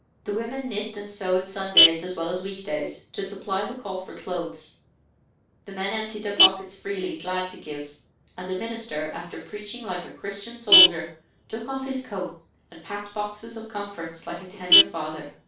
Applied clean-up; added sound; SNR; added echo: none; Vehicle horn, car horn, honking; -2 dB; reverberation time 0.3 s.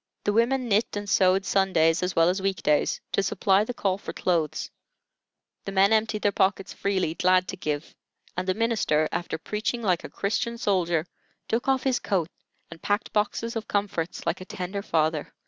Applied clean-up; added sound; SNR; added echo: none; none; none; none.